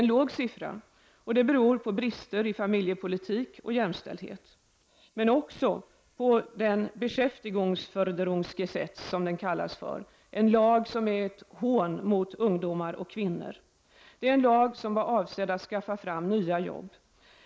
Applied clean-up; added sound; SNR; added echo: neural mask model Resemble Enhance denoiser.